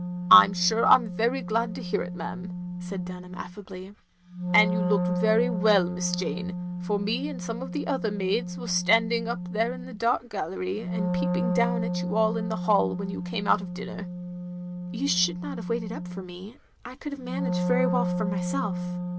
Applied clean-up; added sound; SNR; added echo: none; Wind instrument, woodwind instrument; 3 dB; none.